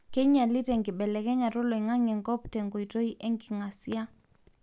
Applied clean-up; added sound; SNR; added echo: none; none; none; none.